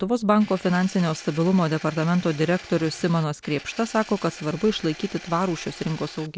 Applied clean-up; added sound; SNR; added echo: none; Engine; 18 dB; none.